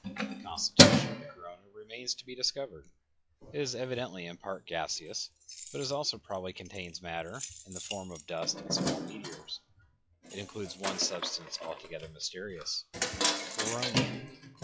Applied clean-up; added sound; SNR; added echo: classical method log-MMSE.